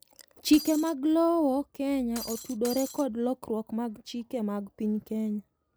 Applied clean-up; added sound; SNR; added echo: none; Shatter; 12 dB; none.